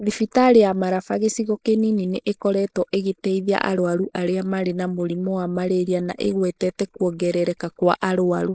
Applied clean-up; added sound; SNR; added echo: neural mask model Resemble Enhance denoiser.